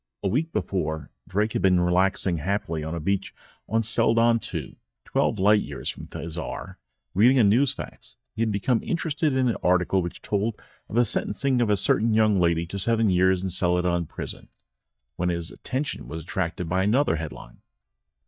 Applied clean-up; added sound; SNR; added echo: neural mask model DeepFilterNet 3.